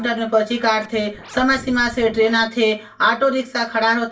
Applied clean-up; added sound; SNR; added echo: none; Scratching (performance technique); 19 dB; reverberation time 0.2 s.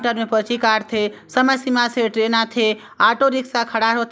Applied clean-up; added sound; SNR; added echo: none; none; none; none.